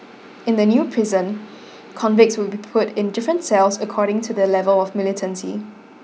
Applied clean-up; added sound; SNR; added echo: none; none; none; none.